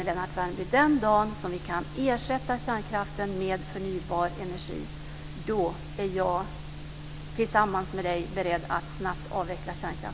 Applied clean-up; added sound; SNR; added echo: none; none; none; none.